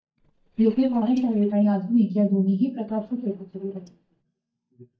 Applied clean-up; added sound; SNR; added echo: neural mask model DeepFilterNet 3.